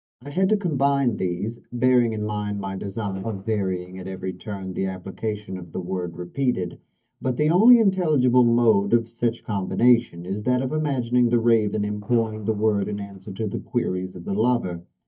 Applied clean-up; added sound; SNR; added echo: neural mask model DeepFilterNet 3.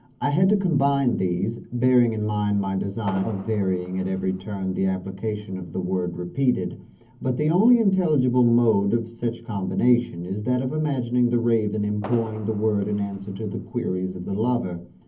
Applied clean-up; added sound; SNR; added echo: none; Fireworks; 20 dB; reverberation time 0.3 s.